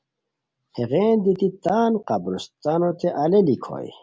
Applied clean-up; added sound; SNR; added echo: none; none; none; none.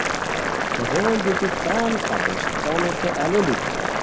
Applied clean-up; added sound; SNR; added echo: none; Boiling; -1 dB; none.